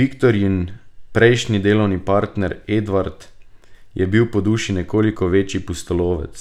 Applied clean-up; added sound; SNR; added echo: none; none; none; none.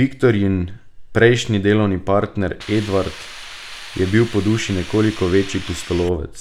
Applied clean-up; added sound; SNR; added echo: none; Hiss; 16 dB; none.